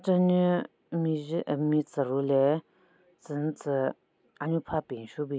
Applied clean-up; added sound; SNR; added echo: none; none; none; none.